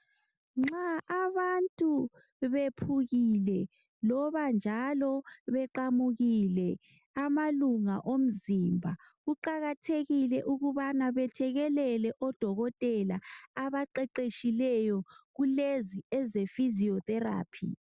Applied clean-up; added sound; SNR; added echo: none; none; none; none.